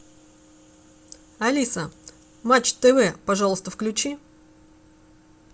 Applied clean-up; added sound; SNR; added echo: none; none; none; none.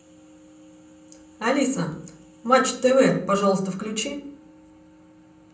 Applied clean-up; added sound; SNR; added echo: none; none; none; reverberation time 0.6 s.